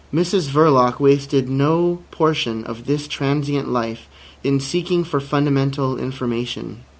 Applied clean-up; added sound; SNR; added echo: none; none; none; none.